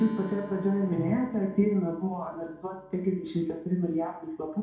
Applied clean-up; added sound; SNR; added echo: none; Acoustic guitar; 19 dB; reverberation time 0.6 s.